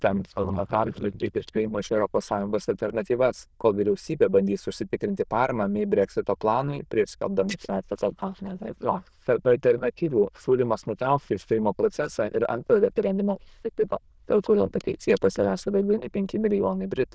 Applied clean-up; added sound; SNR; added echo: neural diffusion model UNIVERSE++.